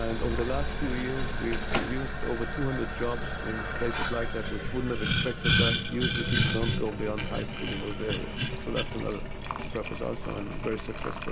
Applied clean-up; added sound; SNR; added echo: none; Boiling; -5 dB; none.